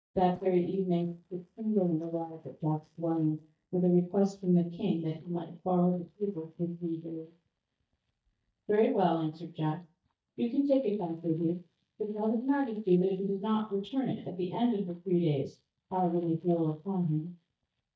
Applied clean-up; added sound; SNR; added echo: neural mask model DeepFilterNet 3.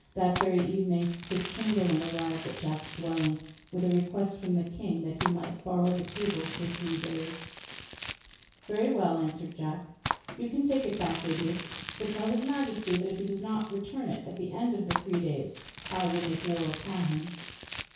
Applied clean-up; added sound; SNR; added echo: none; Crumpling, crinkling; 8 dB; reverberation time 0.6 s.